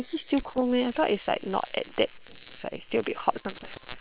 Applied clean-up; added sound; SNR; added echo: neural separator model SepFormer WHAM!.